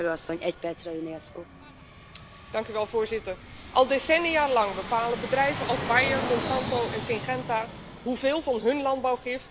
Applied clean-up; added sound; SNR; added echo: none; Fixed-wing aircraft, airplane; 9 dB; none.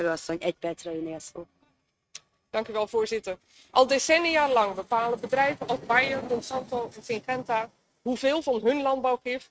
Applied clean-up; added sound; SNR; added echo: neural mask model RNNoise.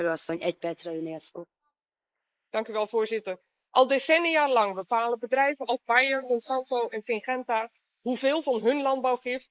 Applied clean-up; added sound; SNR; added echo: neural mask model Resemble Enhance denoiser.